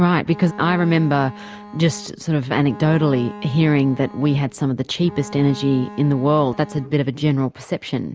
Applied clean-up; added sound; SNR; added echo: none; Bowed string instrument; 17 dB; none.